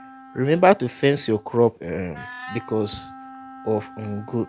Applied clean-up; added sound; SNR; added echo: none; Wind instrument, woodwind instrument; 18 dB; none.